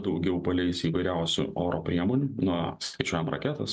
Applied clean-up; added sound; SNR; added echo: none; none; none; none.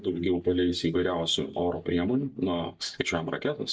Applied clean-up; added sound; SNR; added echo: neural mask model DeepFilterNet 3.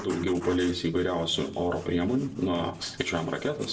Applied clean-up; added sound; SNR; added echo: none; Writing; 19 dB; reverberation time 0.9 s.